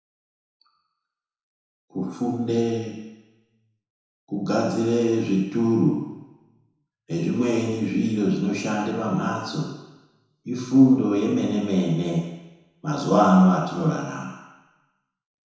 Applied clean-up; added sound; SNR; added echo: none; none; none; reverberation time 1.0 s.